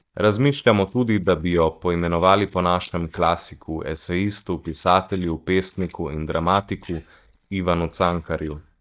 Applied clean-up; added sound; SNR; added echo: neural mask model DeepFilterNet 3.